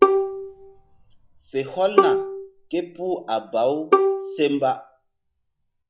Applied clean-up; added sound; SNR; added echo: classical method log-MMSE.